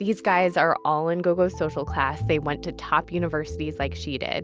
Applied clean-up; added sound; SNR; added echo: none; none; none; none.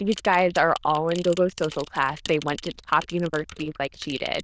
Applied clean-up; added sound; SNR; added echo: neural diffusion model UNIVERSE++.